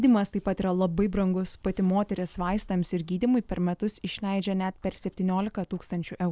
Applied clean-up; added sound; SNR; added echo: none; none; none; none.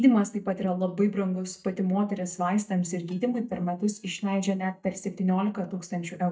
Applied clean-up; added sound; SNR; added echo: neural mask model DeepFilterNet 3.